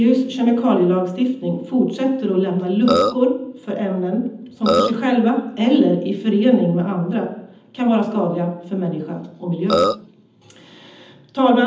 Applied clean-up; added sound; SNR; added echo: none; Burping, eructation; -1 dB; reverberation time 0.8 s.